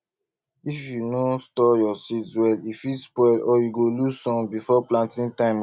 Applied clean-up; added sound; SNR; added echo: none; none; none; none.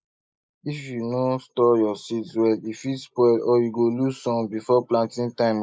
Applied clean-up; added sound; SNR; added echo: neural mask model Resemble Enhance denoiser.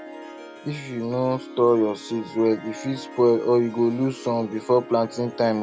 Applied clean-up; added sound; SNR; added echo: none; Harp; 17 dB; none.